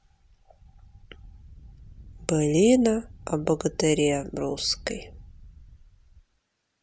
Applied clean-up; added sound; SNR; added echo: none; Wind; 20 dB; none.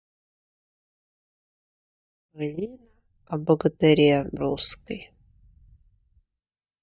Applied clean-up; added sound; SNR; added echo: neural mask model DeepFilterNet 3.